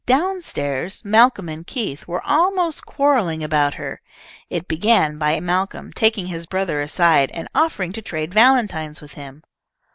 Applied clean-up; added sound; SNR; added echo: none; none; none; none.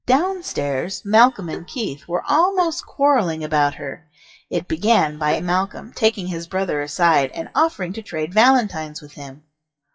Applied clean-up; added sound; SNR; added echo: classical method WPE with log-MMSE.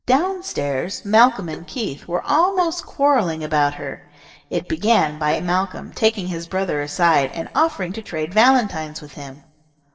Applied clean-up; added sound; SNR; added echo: neural separator model SepFormer DNS4.